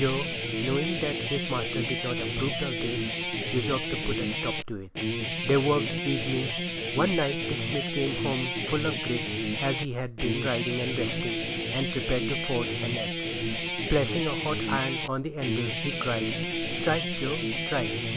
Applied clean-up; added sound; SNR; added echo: none; Guitar; 0 dB; none.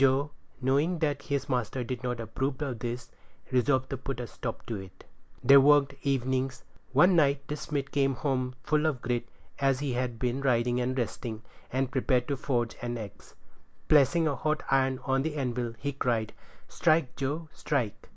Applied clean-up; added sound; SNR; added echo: none; none; none; none.